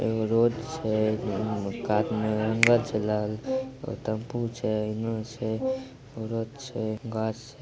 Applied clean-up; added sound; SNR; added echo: none; Brass instrument + Finger snapping; 7 dB; none.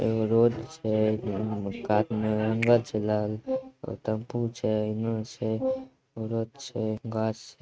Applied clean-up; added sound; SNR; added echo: neural mask model RNNoise.